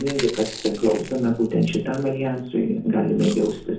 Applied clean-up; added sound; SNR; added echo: none; Chewing, mastication; 17 dB; reverberation time 0.6 s.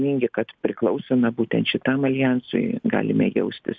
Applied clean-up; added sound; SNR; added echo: none; none; none; none.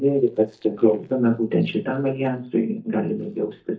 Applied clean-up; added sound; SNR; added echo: neural mask model DeepFilterNet 3.